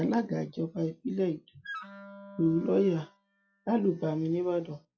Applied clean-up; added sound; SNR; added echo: classical method log-MMSE.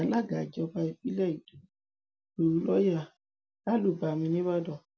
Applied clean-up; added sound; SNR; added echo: none; none; none; none.